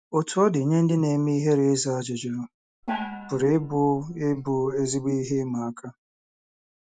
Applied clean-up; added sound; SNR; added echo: none; Gong; 13 dB; none.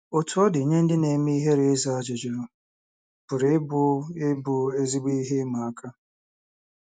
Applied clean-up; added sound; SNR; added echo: none; none; none; none.